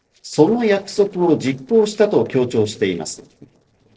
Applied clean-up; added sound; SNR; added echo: neural separator model SepFormer DNS4.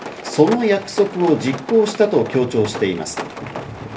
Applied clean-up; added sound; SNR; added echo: none; Rain; 12 dB; reverberation time 0.3 s.